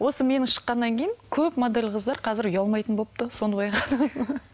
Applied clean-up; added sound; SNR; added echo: none; none; none; none.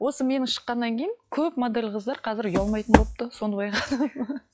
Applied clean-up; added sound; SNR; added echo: classical method log-MMSE.